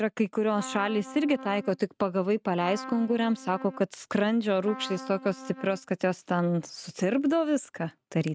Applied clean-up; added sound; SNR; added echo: neural mask model RNNoise.